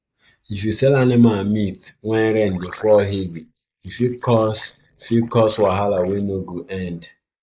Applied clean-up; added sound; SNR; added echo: neural mask model Resemble Enhance denoiser.